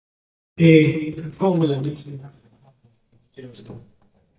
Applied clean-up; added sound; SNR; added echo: neural mask model DeepFilterNet 3.